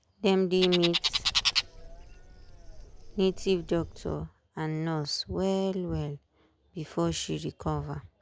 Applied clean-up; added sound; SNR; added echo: none; Bird; 3 dB; none.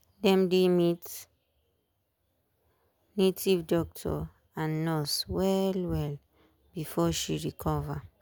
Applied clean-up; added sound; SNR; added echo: none; none; none; none.